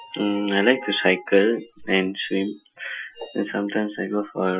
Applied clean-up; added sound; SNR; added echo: classical method Wiener filter.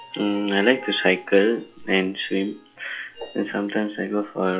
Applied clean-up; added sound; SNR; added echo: classical method log-MMSE.